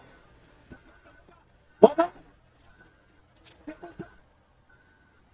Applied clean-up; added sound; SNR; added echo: neural mask model DeepFilterNet 3.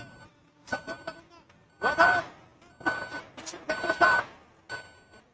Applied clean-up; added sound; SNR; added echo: neural mask model RNNoise.